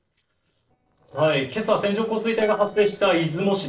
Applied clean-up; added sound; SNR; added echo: neural separator model SepFormer DNS4.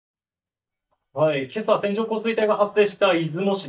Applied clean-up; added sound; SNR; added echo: neural mask model DeepFilterNet 3.